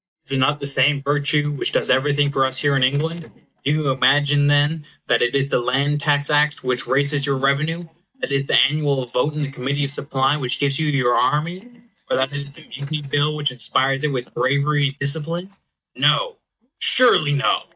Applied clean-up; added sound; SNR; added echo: neural mask model DeepFilterNet 3.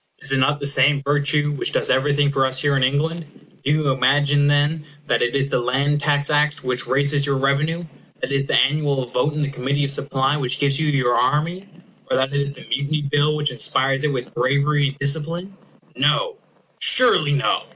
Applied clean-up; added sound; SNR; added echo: none; none; none; none.